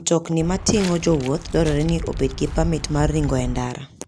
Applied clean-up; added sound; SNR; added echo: none; Walk, footsteps; 7 dB; none.